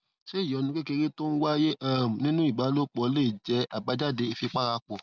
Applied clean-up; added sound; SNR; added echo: none; none; none; none.